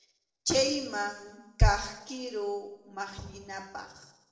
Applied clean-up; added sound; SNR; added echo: neural separator model SepFormer DNS4.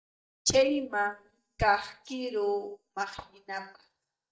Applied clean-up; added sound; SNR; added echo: neural mask model DeepFilterNet 3.